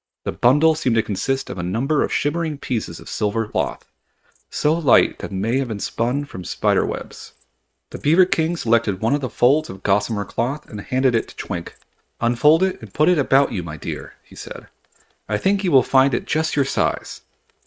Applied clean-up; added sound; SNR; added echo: neural mask model RNNoise.